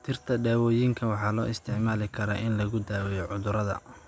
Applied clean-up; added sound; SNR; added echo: none; none; none; none.